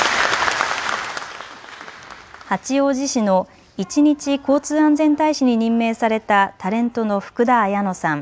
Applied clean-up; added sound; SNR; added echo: none; none; none; none.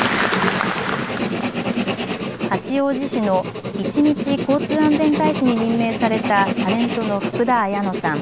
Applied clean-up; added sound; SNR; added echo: none; Writing; 3 dB; none.